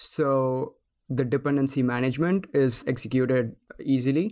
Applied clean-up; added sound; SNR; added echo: none; none; none; none.